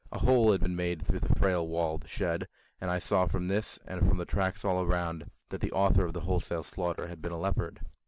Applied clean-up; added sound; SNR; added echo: none; none; none; none.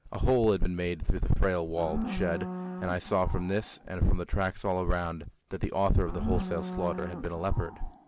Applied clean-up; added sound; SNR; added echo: none; Livestock, farm animals, working animals; 12 dB; none.